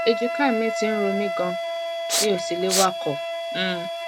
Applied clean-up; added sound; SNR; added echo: none; Wind instrument, woodwind instrument + Respiratory sounds; 1 dB; none.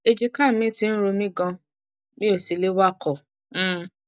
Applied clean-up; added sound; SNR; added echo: none; none; none; none.